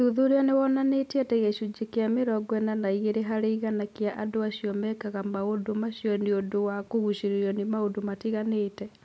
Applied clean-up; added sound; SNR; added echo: none; none; none; none.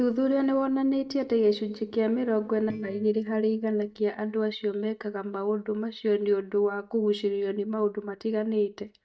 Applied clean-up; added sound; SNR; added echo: neural mask model DeepFilterNet 3.